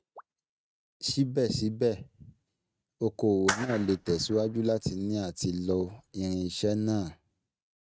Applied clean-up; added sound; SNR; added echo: neural mask model RNNoise.